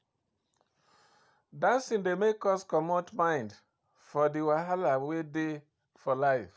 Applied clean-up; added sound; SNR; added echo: none; none; none; none.